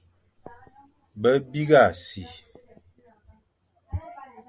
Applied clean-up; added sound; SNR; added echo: none; none; none; none.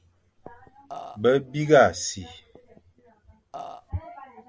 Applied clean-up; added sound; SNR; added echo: none; Burping, eructation; 12 dB; none.